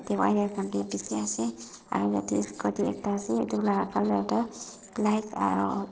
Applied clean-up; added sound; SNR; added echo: neural separator model SepFormer DNS4.